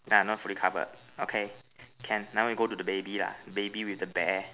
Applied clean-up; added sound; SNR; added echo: none; none; none; none.